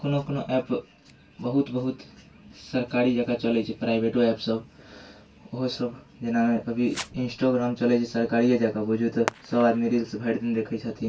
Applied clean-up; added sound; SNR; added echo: none; Fireworks; 19 dB; reverberation time 0.1 s.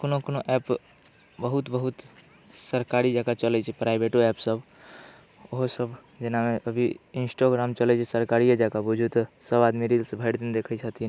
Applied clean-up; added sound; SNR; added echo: none; none; none; none.